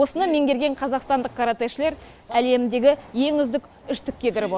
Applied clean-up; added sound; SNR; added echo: none; none; none; none.